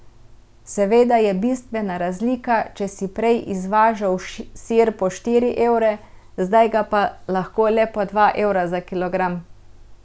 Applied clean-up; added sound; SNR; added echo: none; none; none; none.